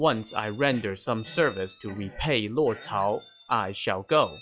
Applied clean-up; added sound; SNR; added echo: classical method log-MMSE.